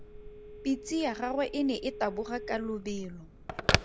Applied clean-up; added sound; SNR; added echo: none; Telephone; 3 dB; none.